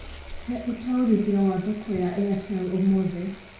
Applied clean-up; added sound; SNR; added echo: none; Bicycle; 18 dB; reverberation time 0.5 s.